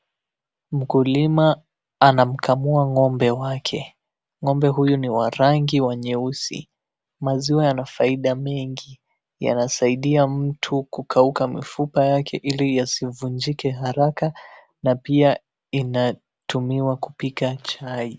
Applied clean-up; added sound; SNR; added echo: none; none; none; none.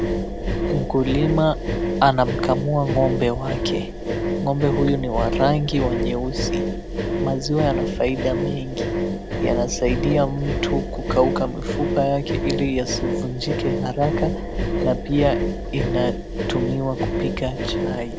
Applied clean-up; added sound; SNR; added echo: none; Engine; 1 dB; none.